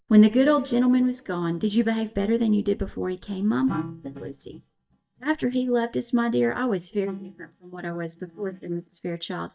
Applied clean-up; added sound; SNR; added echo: neural mask model DeepFilterNet 3.